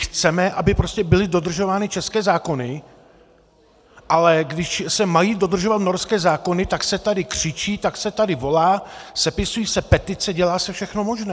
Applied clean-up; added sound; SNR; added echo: none; none; none; none.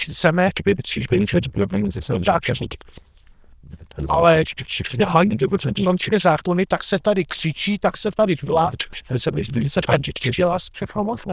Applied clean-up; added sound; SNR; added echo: neural diffusion model UNIVERSE++.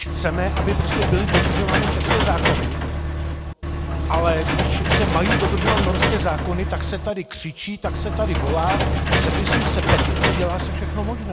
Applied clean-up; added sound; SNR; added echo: none; Engine / Mechanisms; -5 dB; none.